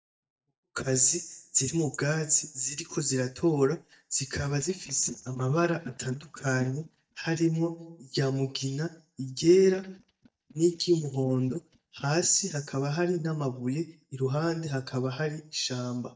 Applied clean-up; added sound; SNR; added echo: neural mask model DeepFilterNet 3.